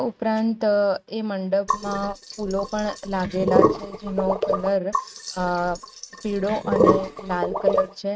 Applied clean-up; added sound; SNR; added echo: neural mask model RNNoise.